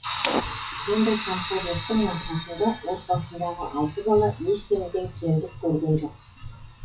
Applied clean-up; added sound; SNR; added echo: classical method WPE with log-MMSE.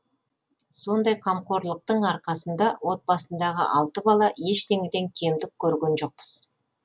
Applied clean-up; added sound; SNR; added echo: none; none; none; none.